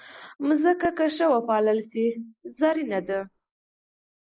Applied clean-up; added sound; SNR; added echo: neural mask model Resemble Enhance denoiser.